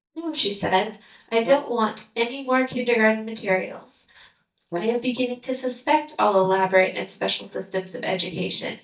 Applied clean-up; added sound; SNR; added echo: neural mask model DeepFilterNet 3.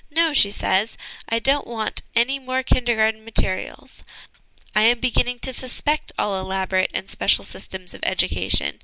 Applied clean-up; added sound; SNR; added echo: none; none; none; none.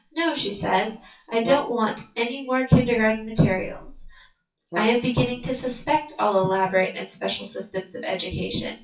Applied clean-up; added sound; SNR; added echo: classical method WPE with log-MMSE.